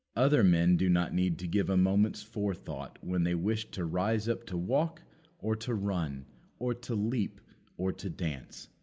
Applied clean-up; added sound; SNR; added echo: none; none; none; none.